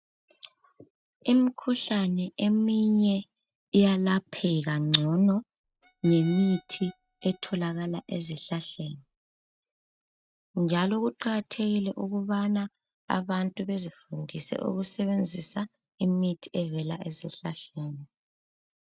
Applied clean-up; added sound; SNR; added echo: neural mask model RNNoise.